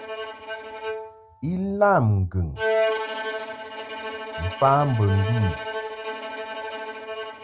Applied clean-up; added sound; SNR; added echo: none; Bowed string instrument; 5 dB; none.